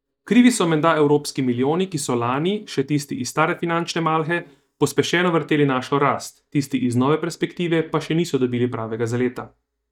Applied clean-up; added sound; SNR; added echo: neural mask model DeepFilterNet 3.